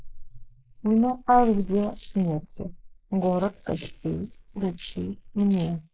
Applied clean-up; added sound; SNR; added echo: neural mask model Resemble Enhance denoiser.